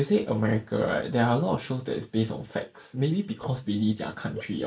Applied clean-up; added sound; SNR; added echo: neural mask model Resemble Enhance denoiser.